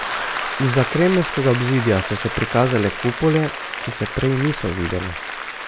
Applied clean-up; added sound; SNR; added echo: none; Applause / Crowd; 7 dB; none.